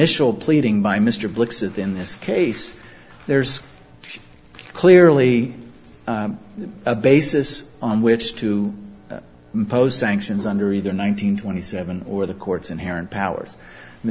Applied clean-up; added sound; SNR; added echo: none; none; none; none.